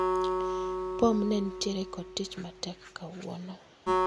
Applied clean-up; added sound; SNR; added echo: none; Acoustic guitar; 0 dB; none.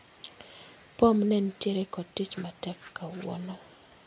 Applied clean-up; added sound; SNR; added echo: none; none; none; none.